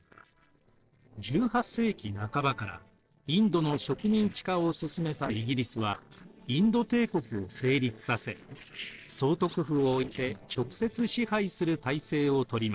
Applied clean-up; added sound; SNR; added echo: neural separator model SepFormer DNS4.